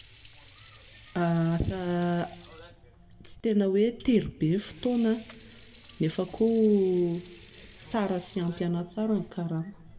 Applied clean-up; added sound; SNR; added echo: none; Sink (filling or washing) / Water; 20 dB; reverberation time 1.1 s.